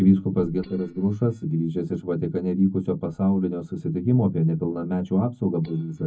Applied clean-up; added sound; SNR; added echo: neural mask model DeepFilterNet 3.